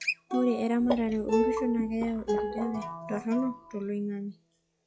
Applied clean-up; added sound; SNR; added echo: classical method log-MMSE.